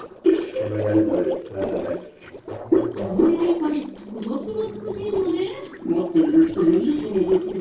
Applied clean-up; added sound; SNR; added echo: neural separator model SepFormer DNS4.